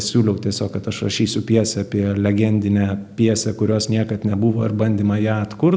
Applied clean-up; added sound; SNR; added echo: none; none; none; none.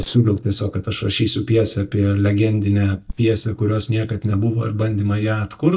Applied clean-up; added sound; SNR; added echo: neural mask model DeepFilterNet 3.